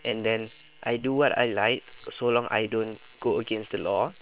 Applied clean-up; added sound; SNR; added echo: neural separator model SepFormer WHAM!.